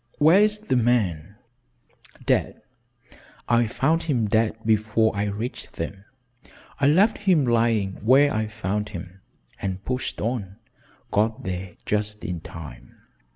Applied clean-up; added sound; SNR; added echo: none; none; none; none.